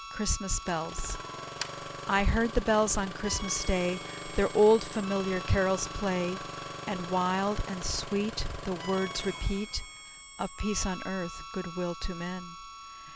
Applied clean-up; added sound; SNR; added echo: none; Harmonica + Engine starting; 11 dB; none.